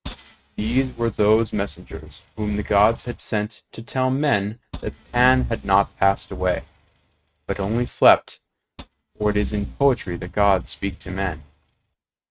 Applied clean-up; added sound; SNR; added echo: neural mask model RNNoise.